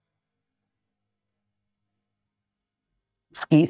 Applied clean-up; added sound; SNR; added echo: neural mask model DeepFilterNet 3.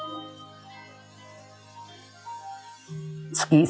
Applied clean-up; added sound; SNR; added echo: classical method log-MMSE.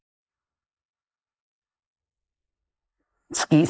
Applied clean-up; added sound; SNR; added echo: neural mask model Resemble Enhance denoiser.